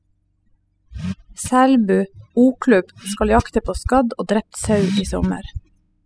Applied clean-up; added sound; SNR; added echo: classical method spectral subtraction.